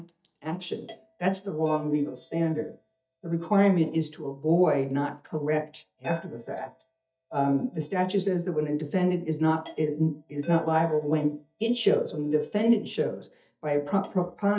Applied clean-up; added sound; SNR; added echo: neural mask model DeepFilterNet 3.